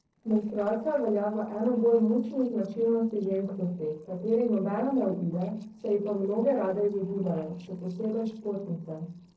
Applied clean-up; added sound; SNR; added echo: neural separator model SepFormer DNS4.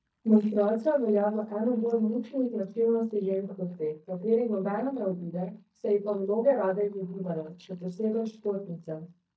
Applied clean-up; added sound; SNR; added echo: neural mask model DeepFilterNet 3.